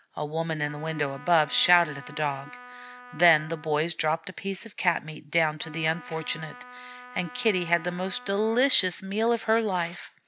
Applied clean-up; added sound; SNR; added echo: none; Trumpet; 19 dB; none.